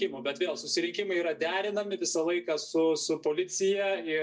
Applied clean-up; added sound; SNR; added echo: neural mask model DeepFilterNet 3.